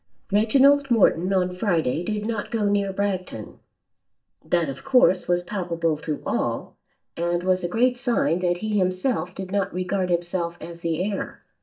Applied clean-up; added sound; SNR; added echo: neural mask model DeepFilterNet 3.